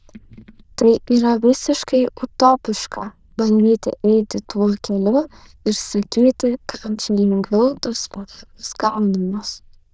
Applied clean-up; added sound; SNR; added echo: neural diffusion model UNIVERSE++.